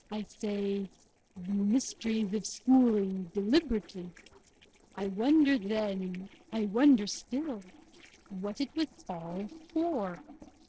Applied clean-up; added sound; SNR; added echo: neural separator model SepFormer DNS4.